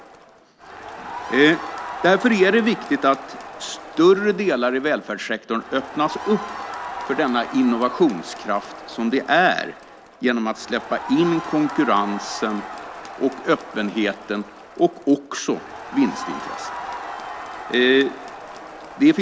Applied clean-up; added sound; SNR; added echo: none; Crowd; 13 dB; none.